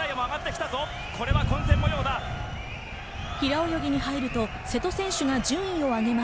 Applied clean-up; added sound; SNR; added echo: none; Thunder; 3 dB; none.